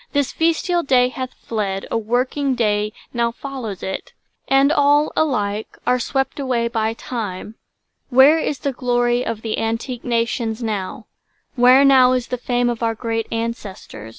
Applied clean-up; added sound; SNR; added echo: none; none; none; none.